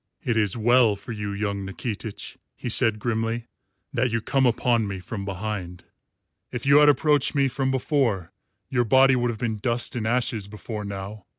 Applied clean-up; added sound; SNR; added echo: none; none; none; none.